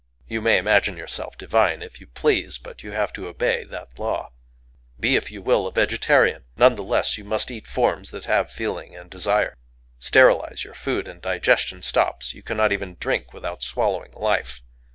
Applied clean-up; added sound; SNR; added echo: none; none; none; none.